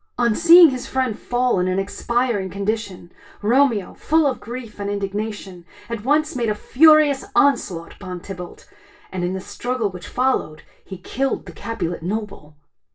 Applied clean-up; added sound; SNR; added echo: none; none; none; reverberation time 0.2 s.